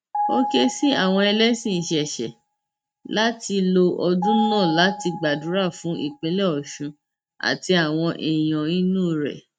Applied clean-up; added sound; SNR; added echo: neural mask model RNNoise.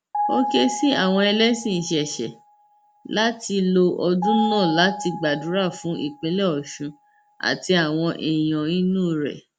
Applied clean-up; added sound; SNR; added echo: none; Piano; 9 dB; none.